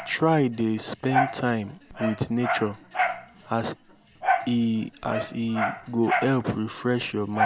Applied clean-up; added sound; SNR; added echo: none; Dog; 3 dB; none.